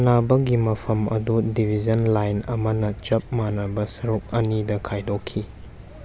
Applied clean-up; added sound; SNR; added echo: none; none; none; none.